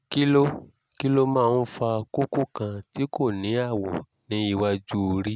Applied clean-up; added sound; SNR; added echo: none; none; none; none.